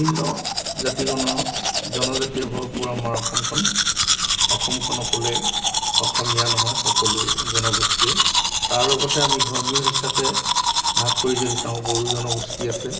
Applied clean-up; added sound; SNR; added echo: none; Domestic sounds, home sounds; -5 dB; reverberation time 0.9 s.